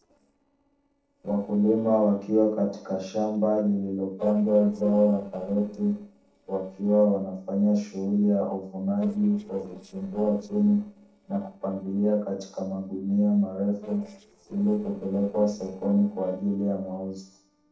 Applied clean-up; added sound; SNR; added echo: neural separator model SepFormer DNS4.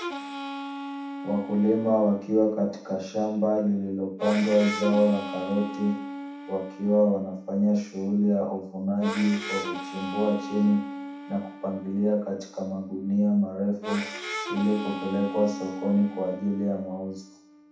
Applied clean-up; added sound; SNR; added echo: none; Harmonica; 11 dB; reverberation time 0.7 s.